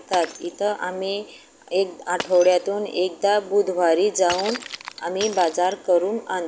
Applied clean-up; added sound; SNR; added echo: none; Shatter; 16 dB; none.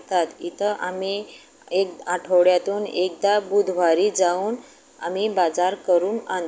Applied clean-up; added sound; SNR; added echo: none; none; none; none.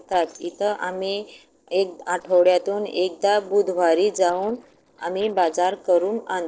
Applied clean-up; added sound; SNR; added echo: neural separator model SepFormer DNS4.